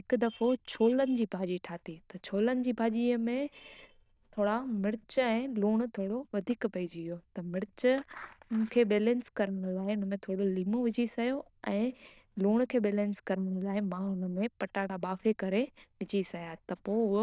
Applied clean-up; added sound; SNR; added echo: neural diffusion model UNIVERSE++.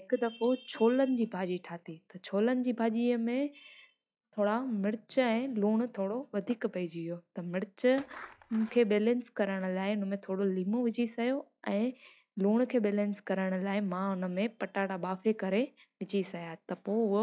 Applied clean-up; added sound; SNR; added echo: classical method log-MMSE.